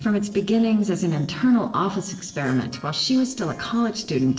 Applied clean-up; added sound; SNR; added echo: neural separator model SepFormer DNS4.